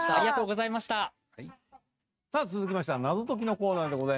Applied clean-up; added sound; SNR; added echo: neural mask model RNNoise.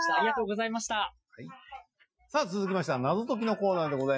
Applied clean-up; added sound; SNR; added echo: classical method Wiener filter.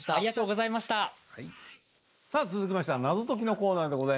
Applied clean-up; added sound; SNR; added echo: neural mask model Resemble Enhance denoiser.